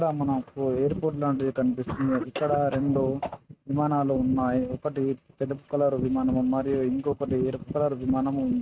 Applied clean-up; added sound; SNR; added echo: neural mask model RNNoise.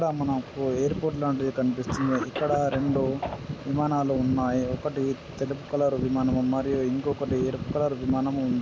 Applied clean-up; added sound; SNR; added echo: none; Cough; 16 dB; none.